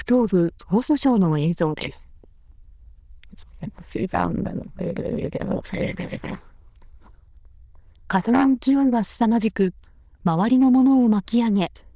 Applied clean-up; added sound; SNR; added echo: neural diffusion model UNIVERSE++.